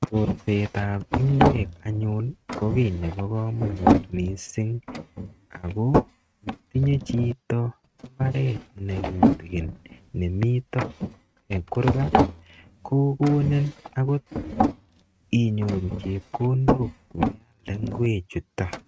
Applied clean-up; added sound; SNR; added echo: neural mask model RNNoise.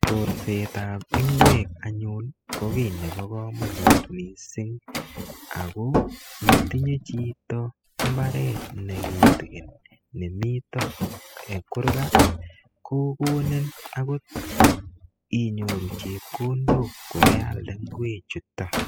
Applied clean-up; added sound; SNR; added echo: classical method spectral subtraction.